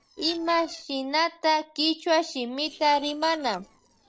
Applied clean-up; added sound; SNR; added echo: neural separator model SepFormer DNS4.